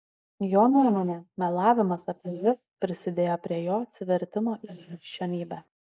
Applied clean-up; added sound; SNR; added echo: neural mask model Resemble Enhance denoiser.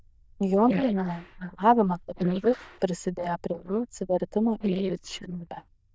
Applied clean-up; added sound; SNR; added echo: neural diffusion model UNIVERSE++.